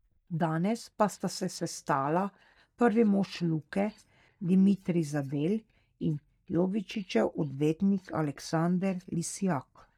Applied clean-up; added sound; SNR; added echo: neural mask model DeepFilterNet 3.